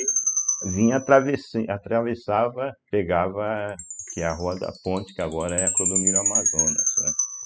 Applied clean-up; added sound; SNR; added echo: classical method spectral subtraction.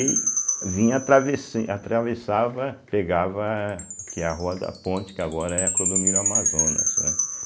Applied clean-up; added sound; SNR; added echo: none; Chime; 1 dB; none.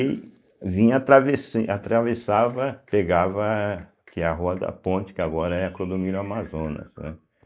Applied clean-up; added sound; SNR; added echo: neural mask model DeepFilterNet 3.